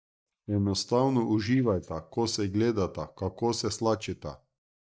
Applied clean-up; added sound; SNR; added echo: neural mask model DeepFilterNet 3.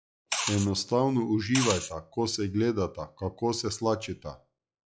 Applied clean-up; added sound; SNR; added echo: classical method log-MMSE.